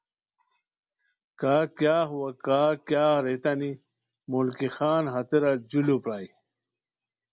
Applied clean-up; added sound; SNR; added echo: none; none; none; none.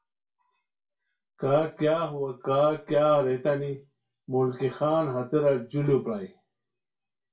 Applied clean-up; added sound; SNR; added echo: none; none; none; reverberation time 0.2 s.